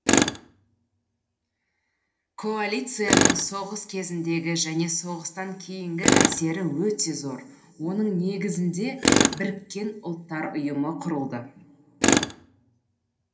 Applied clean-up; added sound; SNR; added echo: none; Tools; -2 dB; reverberation time 1.4 s.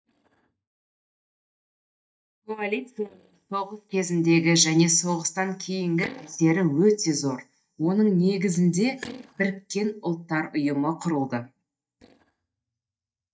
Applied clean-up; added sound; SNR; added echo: neural mask model DeepFilterNet 3.